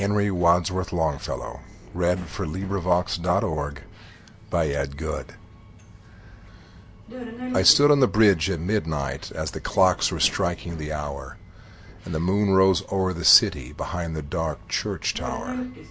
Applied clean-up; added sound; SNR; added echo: none; Subway, metro, underground; 15 dB; none.